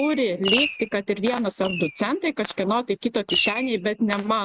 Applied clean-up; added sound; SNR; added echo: neural mask model RNNoise.